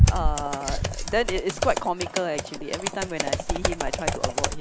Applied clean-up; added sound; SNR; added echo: none; Computer keyboard; -4 dB; none.